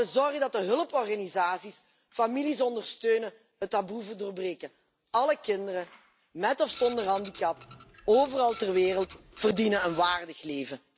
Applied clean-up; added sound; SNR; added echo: none; Printer; 20 dB; none.